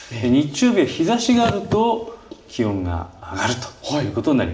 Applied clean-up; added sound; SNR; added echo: none; Car; 12 dB; reverberation time 1.1 s.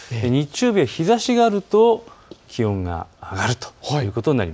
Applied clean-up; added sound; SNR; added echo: none; none; none; none.